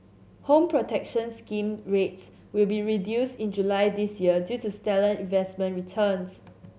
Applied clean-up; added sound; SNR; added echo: none; none; none; none.